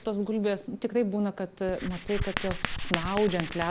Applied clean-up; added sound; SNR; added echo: none; Writing; 6 dB; none.